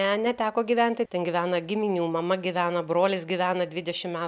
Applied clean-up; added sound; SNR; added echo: none; none; none; none.